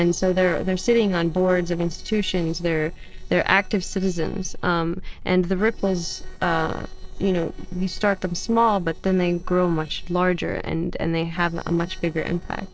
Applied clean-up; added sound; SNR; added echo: neural separator model SepFormer DNS4.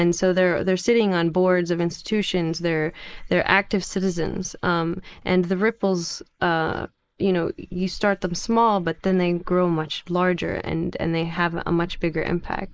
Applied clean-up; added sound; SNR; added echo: neural mask model Resemble Enhance denoiser.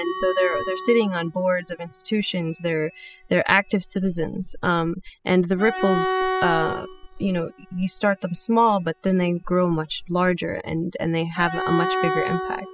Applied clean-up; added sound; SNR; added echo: classical method spectral subtraction.